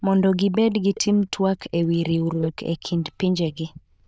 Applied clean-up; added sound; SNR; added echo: neural diffusion model UNIVERSE++.